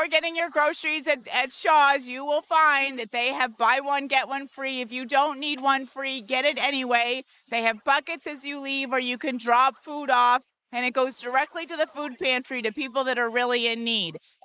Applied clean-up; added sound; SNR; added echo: neural mask model Resemble Enhance denoiser.